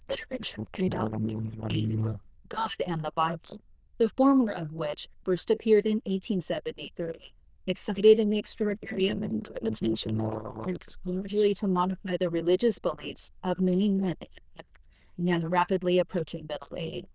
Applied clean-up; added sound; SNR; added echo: neural diffusion model UNIVERSE++.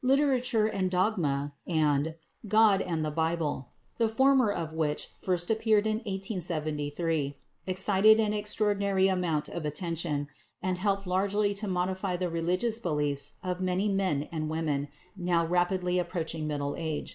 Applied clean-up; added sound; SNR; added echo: neural mask model Resemble Enhance denoiser.